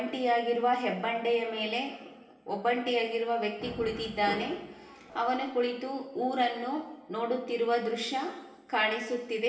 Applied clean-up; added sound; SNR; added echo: none; Piano; 20 dB; reverberation time 1.1 s.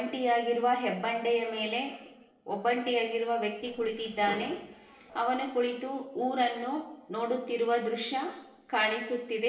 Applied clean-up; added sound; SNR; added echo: neural separator model SepFormer DNS4.